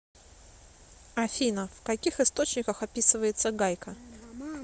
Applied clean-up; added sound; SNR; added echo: none; none; none; none.